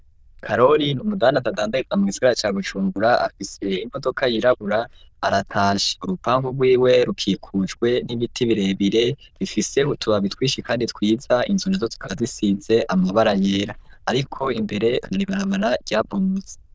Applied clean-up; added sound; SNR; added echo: neural diffusion model UNIVERSE++.